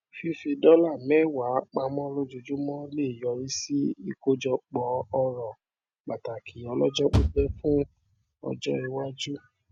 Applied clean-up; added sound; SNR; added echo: neural mask model RNNoise.